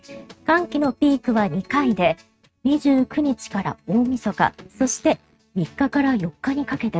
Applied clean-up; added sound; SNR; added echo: neural mask model RNNoise.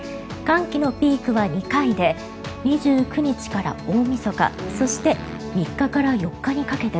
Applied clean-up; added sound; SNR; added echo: none; Motorcycle; 20 dB; none.